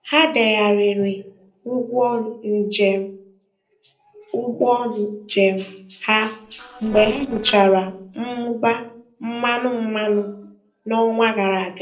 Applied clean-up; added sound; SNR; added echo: neural separator model SepFormer DNS4.